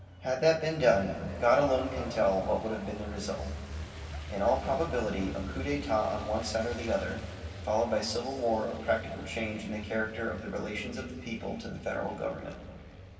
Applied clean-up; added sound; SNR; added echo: none; Truck; 11 dB; reverberation time 2.7 s.